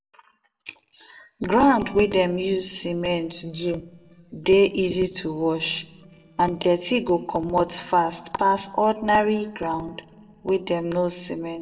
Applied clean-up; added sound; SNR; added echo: neural separator model SepFormer DNS4.